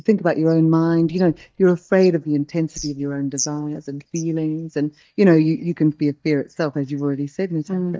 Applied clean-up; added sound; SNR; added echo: neural mask model DeepFilterNet 3.